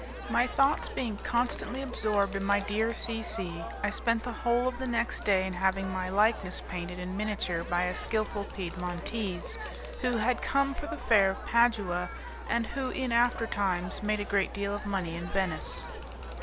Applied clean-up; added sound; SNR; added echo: none; Crowd; 12 dB; none.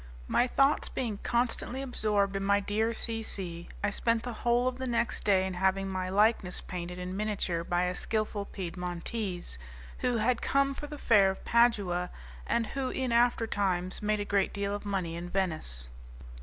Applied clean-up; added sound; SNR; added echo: none; none; none; none.